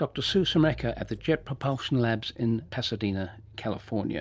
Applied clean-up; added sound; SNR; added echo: none; Engine / Car; 19 dB; none.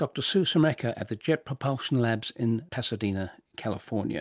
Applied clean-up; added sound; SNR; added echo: none; none; none; none.